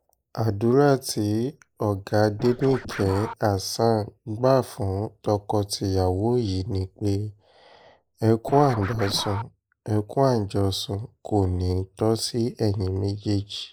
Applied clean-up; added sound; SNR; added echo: neural mask model Resemble Enhance denoiser.